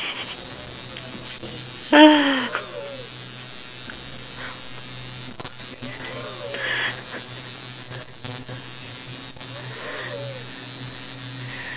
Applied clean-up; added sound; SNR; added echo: none; Breathing; 17 dB; none.